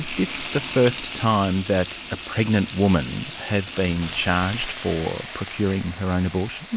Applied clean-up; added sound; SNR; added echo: none; Frying (food); 9 dB; none.